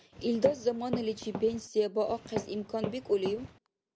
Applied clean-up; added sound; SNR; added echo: none; Walk, footsteps; 8 dB; none.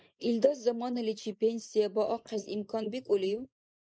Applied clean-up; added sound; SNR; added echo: neural mask model Resemble Enhance denoiser.